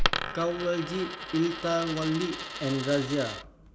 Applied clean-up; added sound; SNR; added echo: none; Coin (dropping); 4 dB; none.